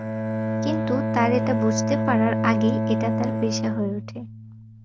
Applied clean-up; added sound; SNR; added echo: none; Bowed string instrument; -1 dB; none.